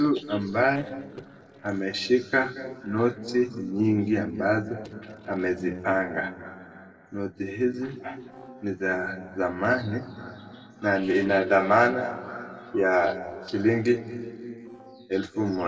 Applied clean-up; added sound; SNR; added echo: neural separator model SepFormer DNS4.